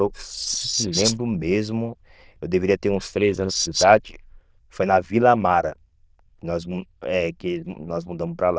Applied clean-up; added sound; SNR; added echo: neural diffusion model UNIVERSE++.